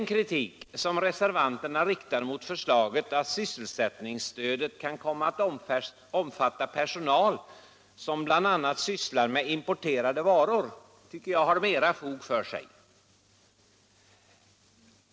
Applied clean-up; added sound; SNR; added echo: none; none; none; none.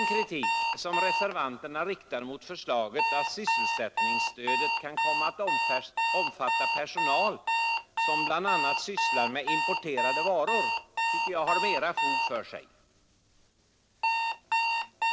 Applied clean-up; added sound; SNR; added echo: none; Alarm; -4 dB; none.